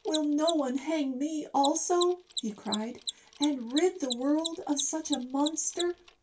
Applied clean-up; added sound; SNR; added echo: none; Mechanisms; 11 dB; reverberation time 0.2 s.